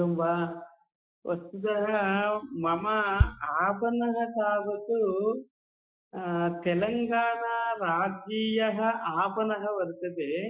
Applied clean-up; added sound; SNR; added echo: classical method Wiener filter.